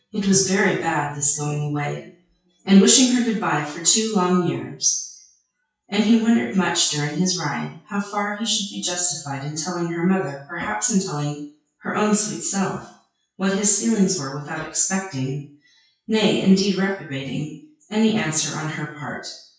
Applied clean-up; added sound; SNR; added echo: classical method WPE with log-MMSE.